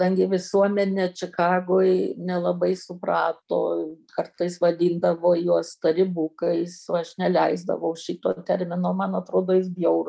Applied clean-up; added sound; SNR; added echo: none; none; none; none.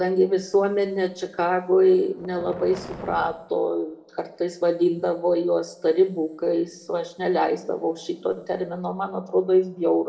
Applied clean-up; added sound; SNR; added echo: none; Boom; 16 dB; reverberation time 1.2 s.